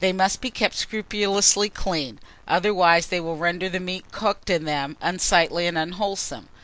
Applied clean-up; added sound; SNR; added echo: none; none; none; none.